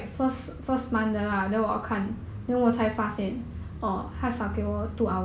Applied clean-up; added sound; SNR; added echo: none; none; none; none.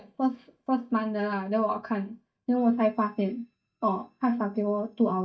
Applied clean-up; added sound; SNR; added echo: neural mask model DeepFilterNet 3.